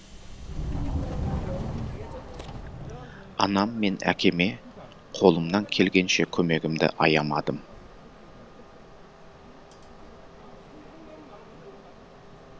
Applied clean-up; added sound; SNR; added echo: none; Subway, metro, underground; 9 dB; none.